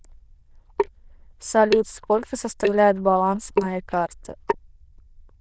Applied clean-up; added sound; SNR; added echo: neural diffusion model UNIVERSE++.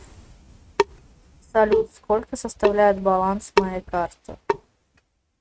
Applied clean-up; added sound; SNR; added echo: neural mask model RNNoise.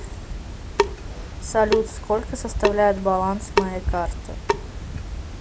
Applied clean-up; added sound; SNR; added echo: none; Drip / Sink (filling or washing) / Water tap, faucet; 1 dB; none.